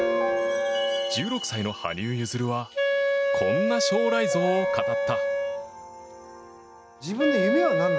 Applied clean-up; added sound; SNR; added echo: none; Wind instrument, woodwind instrument; -2 dB; none.